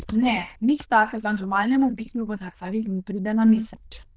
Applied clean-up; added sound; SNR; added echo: neural diffusion model UNIVERSE++.